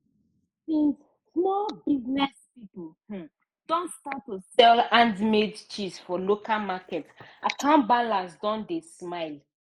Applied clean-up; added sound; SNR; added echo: neural mask model Resemble Enhance denoiser.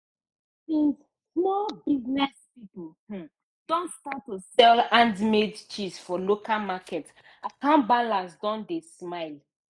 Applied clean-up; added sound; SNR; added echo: neural mask model DeepFilterNet 3.